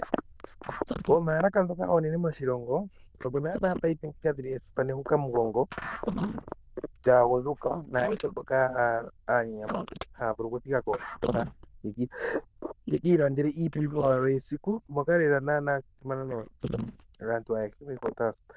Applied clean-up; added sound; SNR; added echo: neural diffusion model UNIVERSE++.